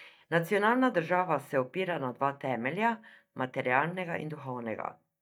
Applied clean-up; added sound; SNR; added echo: neural mask model DeepFilterNet 3.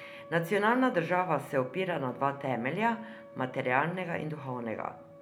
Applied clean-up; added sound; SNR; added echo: none; Wind instrument, woodwind instrument; 19 dB; none.